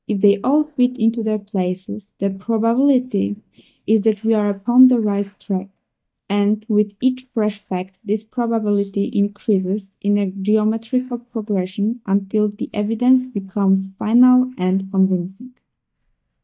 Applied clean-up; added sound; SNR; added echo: neural mask model DeepFilterNet 3.